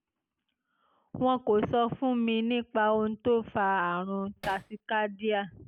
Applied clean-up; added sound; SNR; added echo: none; Hammer; 16 dB; none.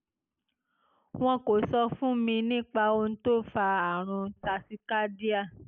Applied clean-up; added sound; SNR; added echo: neural mask model Resemble Enhance denoiser.